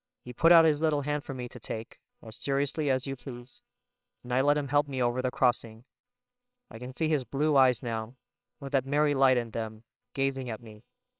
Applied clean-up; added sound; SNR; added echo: neural separator model SepFormer WHAMR!.